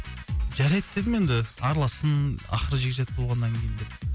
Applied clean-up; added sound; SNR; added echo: none; none; none; none.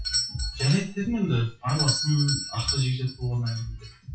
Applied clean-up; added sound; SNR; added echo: classical method WPE with log-MMSE.